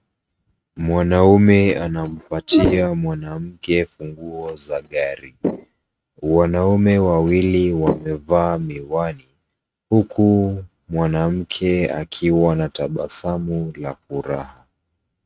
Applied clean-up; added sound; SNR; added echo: neural mask model RNNoise.